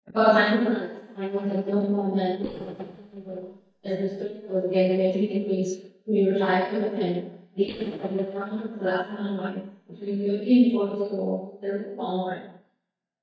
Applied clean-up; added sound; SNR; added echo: neural mask model DeepFilterNet 3.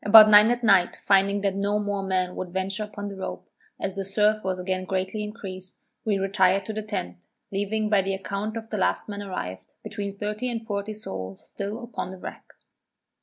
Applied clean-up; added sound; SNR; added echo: none; none; none; none.